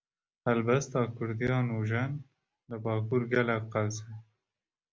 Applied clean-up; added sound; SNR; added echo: none; none; none; none.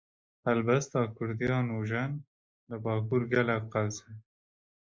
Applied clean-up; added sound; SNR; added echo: neural mask model Resemble Enhance denoiser.